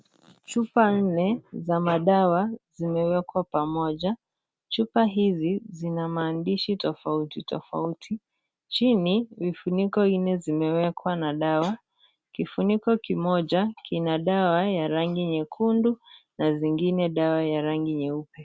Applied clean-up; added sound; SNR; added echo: none; none; none; none.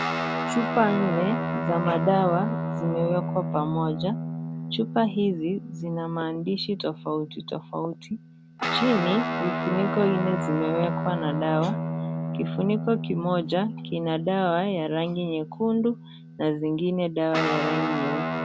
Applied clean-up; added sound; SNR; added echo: none; Guitar; 4 dB; none.